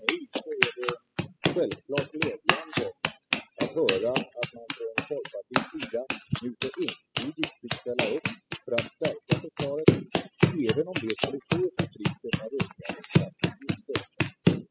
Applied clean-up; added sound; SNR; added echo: classical method spectral subtraction.